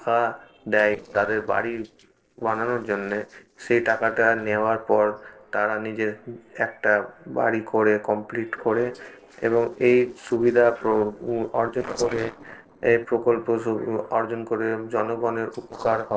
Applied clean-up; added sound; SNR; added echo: neural separator model SepFormer DNS4.